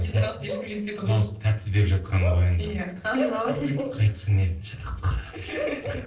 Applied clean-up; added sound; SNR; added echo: neural separator model SepFormer DNS4.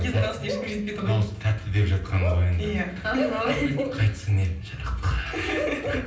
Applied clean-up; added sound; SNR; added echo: none; Bark / Livestock, farm animals, working animals; 10 dB; reverberation time 0.6 s.